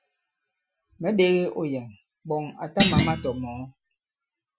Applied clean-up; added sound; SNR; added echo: classical method Wiener filter.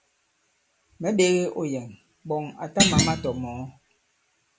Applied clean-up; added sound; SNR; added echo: none; Thump, thud; -4 dB; none.